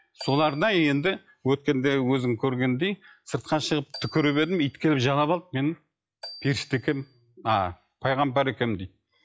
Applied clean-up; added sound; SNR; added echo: classical method log-MMSE.